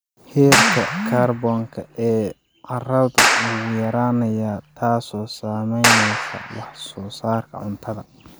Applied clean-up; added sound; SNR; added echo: none; Clapping; 0 dB; none.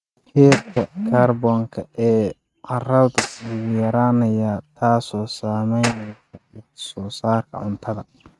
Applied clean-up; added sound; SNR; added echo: neural mask model RNNoise.